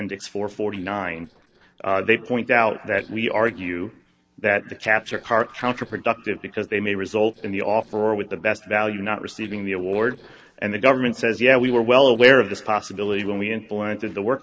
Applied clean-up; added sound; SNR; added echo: neural separator model SepFormer DNS4.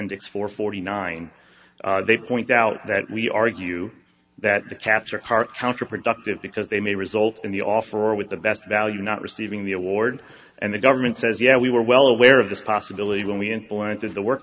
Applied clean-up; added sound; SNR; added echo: none; none; none; none.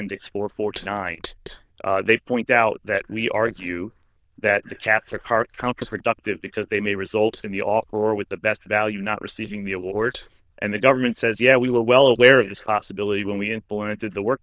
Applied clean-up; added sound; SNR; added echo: neural diffusion model UNIVERSE++.